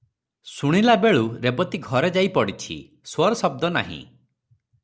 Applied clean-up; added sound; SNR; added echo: none; none; none; none.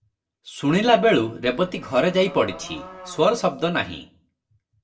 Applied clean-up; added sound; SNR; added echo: none; Livestock, farm animals, working animals; 19 dB; reverberation time 0.2 s.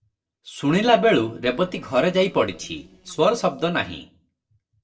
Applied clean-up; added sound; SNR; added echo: neural separator model SepFormer DNS4.